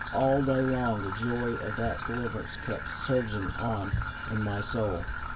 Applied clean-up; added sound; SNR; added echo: none; Trickle, dribble / Traffic noise, roadway noise; 5 dB; reverberation time 0.2 s.